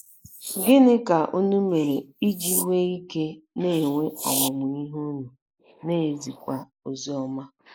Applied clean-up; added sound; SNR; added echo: neural mask model Resemble Enhance denoiser.